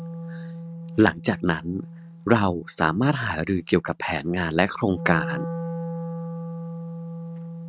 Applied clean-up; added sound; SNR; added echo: neural mask model RNNoise.